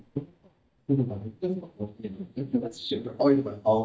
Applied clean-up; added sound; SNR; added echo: neural mask model DeepFilterNet 3.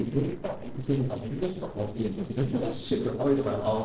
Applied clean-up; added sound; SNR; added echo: neural separator model SepFormer DNS4.